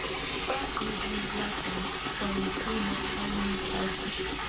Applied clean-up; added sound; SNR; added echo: none; Liquid; -5 dB; reverberation time 1.6 s.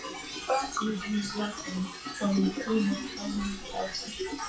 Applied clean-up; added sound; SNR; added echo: classical method WPE with log-MMSE.